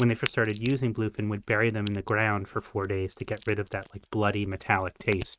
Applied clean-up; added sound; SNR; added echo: neural mask model RNNoise.